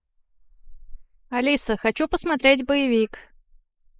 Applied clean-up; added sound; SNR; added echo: neural mask model Resemble Enhance denoiser.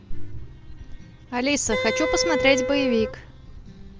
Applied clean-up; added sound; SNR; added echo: none; Wind instrument, woodwind instrument; 0 dB; none.